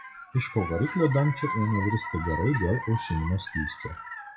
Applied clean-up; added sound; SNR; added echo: classical method WPE with log-MMSE.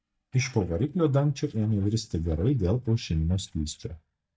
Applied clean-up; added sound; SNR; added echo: neural mask model DeepFilterNet 3.